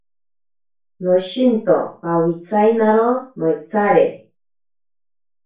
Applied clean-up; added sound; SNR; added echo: none; none; none; reverberation time 0.3 s.